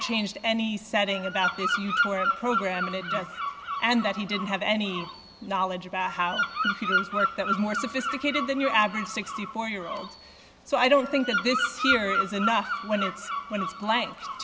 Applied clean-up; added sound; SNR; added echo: none; Bird vocalization, bird call, bird song; 3 dB; none.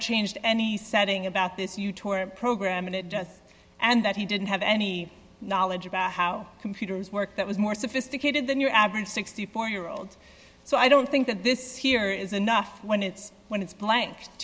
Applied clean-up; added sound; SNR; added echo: none; none; none; none.